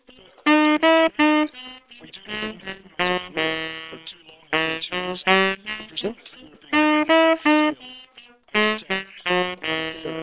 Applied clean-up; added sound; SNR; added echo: neural separator model SepFormer WHAM!.